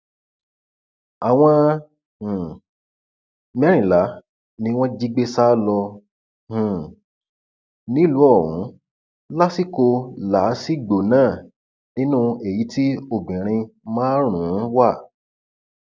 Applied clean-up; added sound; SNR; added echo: none; none; none; none.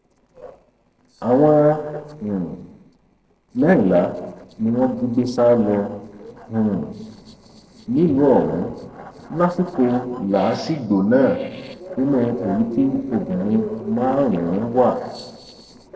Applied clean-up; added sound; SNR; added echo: neural separator model SepFormer DNS4.